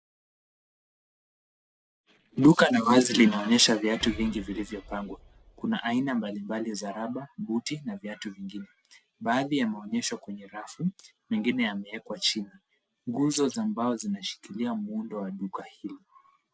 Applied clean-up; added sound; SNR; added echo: neural separator model SepFormer DNS4.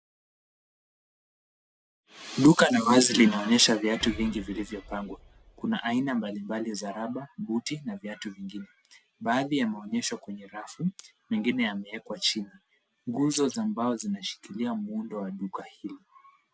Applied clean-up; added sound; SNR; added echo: none; Explosion; 17 dB; none.